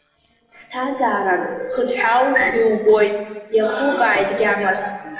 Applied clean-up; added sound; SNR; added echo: neural separator model SepFormer DNS4.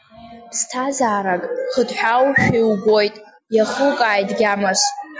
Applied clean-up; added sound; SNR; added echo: none; none; none; none.